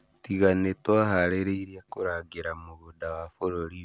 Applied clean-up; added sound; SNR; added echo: none; none; none; none.